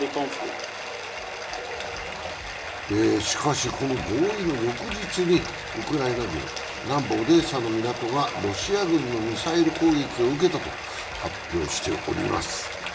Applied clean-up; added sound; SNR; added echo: none; Bathtub (filling or washing); 8 dB; reverberation time 0.8 s.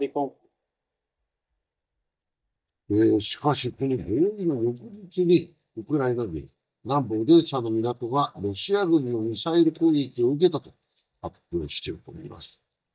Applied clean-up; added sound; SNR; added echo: neural mask model DeepFilterNet 3.